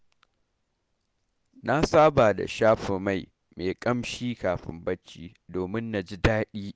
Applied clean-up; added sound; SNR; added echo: none; none; none; none.